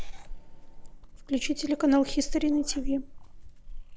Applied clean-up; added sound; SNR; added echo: none; Meow / Purr; 6 dB; none.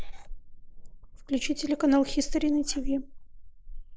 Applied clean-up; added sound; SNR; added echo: neural mask model Resemble Enhance denoiser.